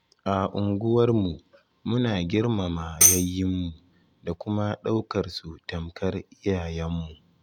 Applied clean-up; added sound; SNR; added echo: none; Tambourine; -2 dB; none.